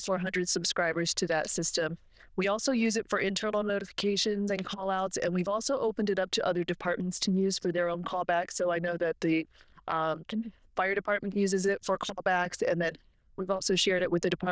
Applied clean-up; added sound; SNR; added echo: neural diffusion model UNIVERSE++.